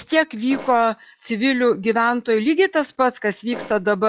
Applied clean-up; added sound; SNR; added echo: classical method log-MMSE.